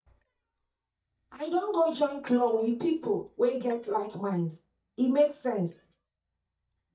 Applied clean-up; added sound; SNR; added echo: neural mask model DeepFilterNet 3.